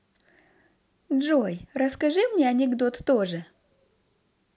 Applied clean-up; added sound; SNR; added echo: none; none; none; none.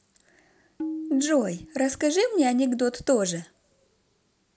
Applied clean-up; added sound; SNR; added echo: none; Tabla; 13 dB; none.